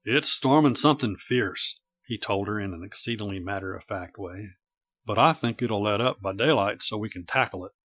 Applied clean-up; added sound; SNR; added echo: classical method Wiener filter.